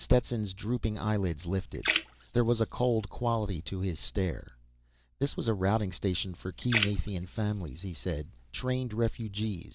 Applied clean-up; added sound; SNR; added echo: none; Splash, splatter; 8 dB; none.